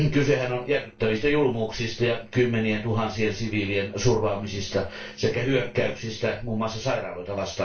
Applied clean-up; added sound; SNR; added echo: neural separator model SepFormer DNS4.